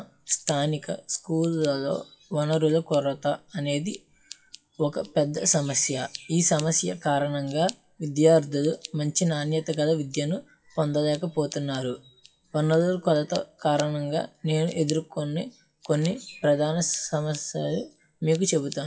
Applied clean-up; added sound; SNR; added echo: classical method WPE with log-MMSE.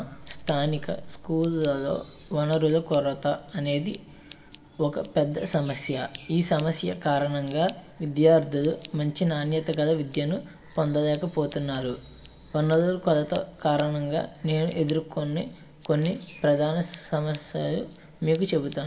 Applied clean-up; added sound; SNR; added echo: none; Scissors; 20 dB; reverberation time 2.8 s.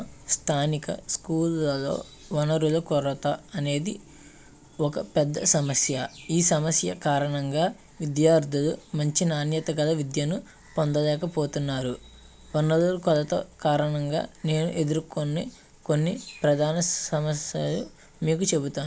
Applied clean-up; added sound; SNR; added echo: none; none; none; none.